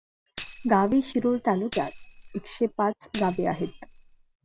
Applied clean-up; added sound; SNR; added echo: none; Tambourine; -2 dB; none.